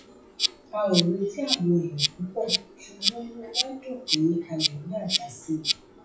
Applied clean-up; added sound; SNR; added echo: classical method WPE with log-MMSE.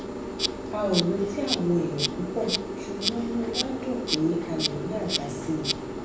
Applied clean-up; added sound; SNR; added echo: none; Insect; 2 dB; reverberation time 0.8 s.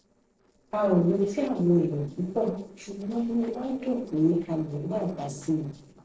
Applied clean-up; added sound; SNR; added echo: neural separator model SepFormer DNS4.